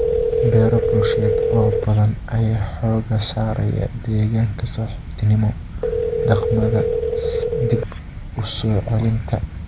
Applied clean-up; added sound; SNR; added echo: none; Telephone; 2 dB; none.